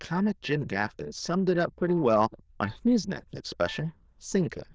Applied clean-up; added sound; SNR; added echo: neural diffusion model UNIVERSE++.